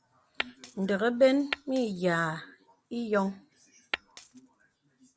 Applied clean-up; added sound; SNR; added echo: none; Glass; 10 dB; none.